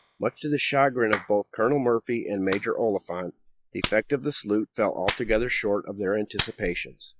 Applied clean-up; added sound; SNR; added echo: classical method log-MMSE.